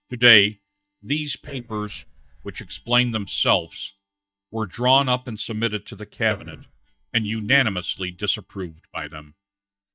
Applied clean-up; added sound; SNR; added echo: neural mask model DeepFilterNet 3.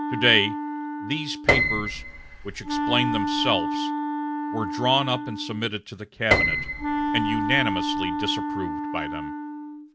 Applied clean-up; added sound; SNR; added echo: none; Piano + Wind instrument, woodwind instrument; -1 dB; none.